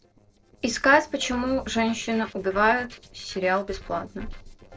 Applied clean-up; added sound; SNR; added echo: neural separator model SepFormer DNS4.